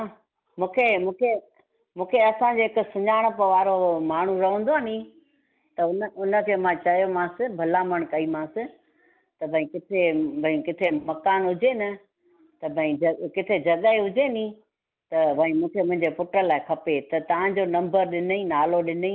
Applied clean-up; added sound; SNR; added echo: none; none; none; none.